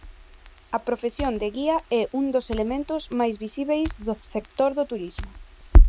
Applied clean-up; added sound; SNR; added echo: none; Crackle; -2 dB; none.